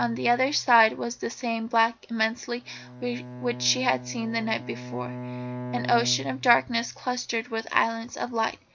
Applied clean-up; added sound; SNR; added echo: none; Bowed string instrument; 13 dB; none.